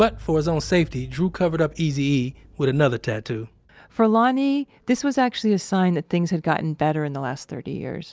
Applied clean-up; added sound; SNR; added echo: none; none; none; none.